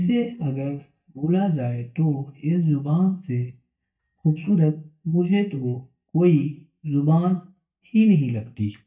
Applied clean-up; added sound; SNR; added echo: neural mask model DeepFilterNet 3.